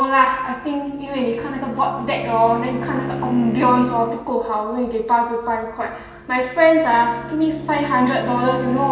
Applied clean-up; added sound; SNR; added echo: none; Bowed string instrument; 12 dB; reverberation time 1.4 s.